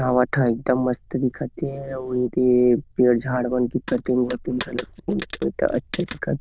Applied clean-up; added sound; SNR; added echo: neural diffusion model UNIVERSE++.